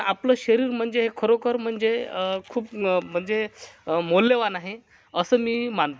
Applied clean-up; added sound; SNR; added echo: none; none; none; none.